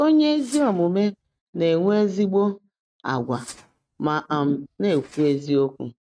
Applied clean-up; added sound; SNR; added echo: neural mask model RNNoise.